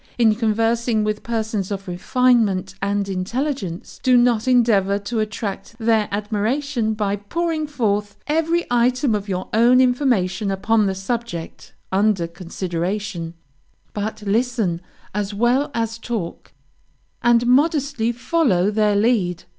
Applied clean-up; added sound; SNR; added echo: none; none; none; none.